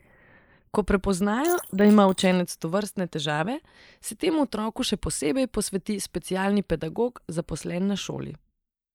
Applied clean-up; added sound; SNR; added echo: neural mask model Resemble Enhance denoiser.